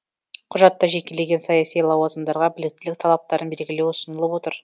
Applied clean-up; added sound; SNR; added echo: none; none; none; none.